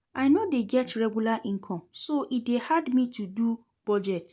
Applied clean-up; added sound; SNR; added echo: none; none; none; none.